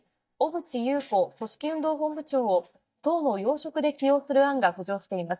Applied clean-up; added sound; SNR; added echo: neural mask model DeepFilterNet 3.